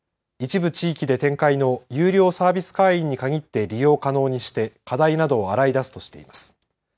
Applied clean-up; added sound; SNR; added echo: none; none; none; none.